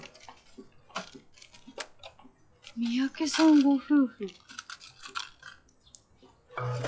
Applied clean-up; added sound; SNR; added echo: classical method log-MMSE.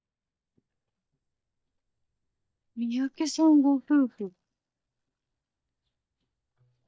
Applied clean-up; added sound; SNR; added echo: neural mask model DeepFilterNet 3.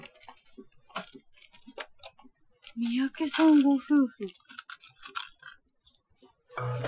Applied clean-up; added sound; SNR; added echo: classical method Wiener filter.